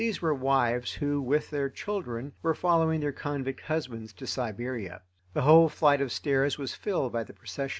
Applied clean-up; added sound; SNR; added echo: none; none; none; none.